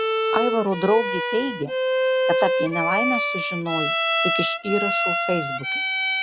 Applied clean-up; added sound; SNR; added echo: none; Bowed string instrument; -2 dB; none.